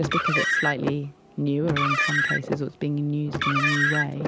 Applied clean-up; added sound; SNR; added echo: none; Car; -1 dB; none.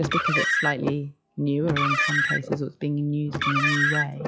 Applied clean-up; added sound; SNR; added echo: classical method log-MMSE.